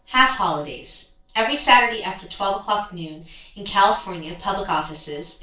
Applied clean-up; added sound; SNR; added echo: neural separator model SepFormer DNS4.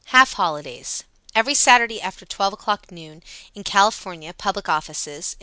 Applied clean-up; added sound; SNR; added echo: none; none; none; none.